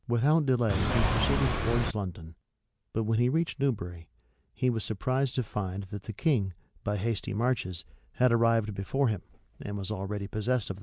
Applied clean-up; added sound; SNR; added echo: none; Engine / Car; -2 dB; none.